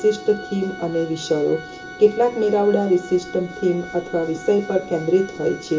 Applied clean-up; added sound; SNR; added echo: none; Organ; 17 dB; reverberation time 0.2 s.